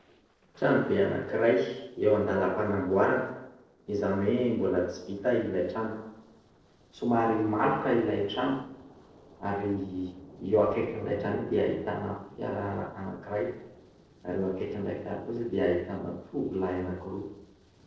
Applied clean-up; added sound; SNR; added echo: neural separator model SepFormer DNS4.